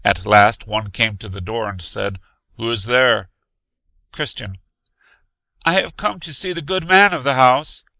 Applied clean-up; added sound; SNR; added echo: neural mask model Resemble Enhance denoiser.